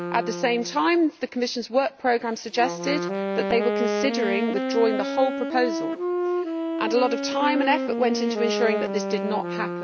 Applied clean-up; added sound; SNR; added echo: none; Wind instrument, woodwind instrument; 3 dB; none.